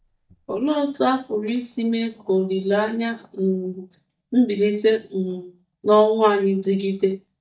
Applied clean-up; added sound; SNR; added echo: neural mask model DeepFilterNet 3.